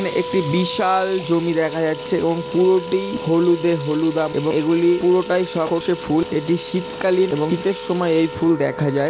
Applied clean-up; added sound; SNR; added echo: none; Wind instrument, woodwind instrument + Sink (filling or washing) / Water tap, faucet; 8 dB; none.